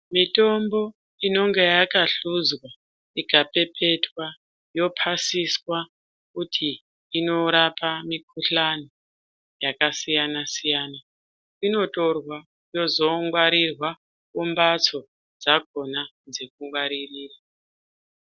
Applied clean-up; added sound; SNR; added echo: none; none; none; none.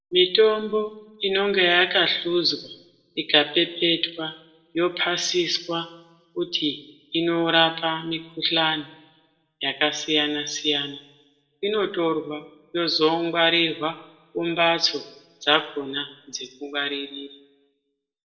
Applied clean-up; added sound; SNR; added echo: none; none; none; reverberation time 0.6 s.